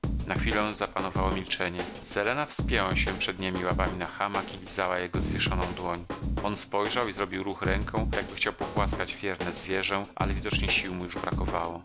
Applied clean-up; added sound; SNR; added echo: none; Drum kit; 3 dB; none.